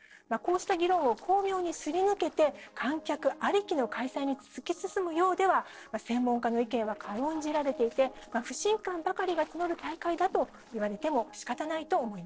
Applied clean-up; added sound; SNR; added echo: neural separator model SepFormer DNS4.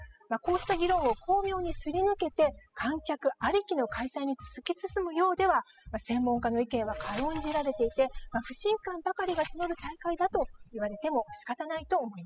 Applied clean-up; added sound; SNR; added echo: classical method spectral subtraction.